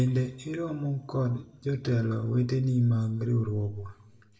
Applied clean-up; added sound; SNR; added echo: none; none; none; reverberation time 0.7 s.